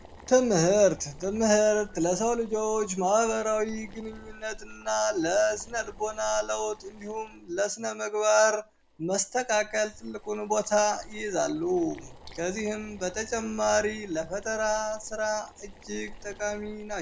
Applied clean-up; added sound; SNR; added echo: none; Boiling; 19 dB; none.